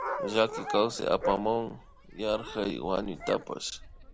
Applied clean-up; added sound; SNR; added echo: none; Dog; 8 dB; none.